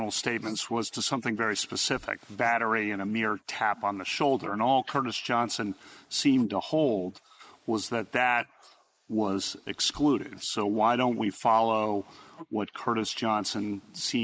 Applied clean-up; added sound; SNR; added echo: neural mask model Resemble Enhance denoiser.